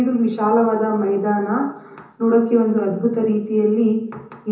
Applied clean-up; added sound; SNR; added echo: none; none; none; reverberation time 0.6 s.